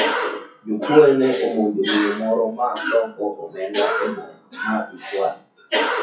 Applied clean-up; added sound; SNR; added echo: classical method WPE with log-MMSE.